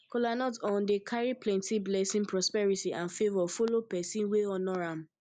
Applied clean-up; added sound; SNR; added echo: none; none; none; none.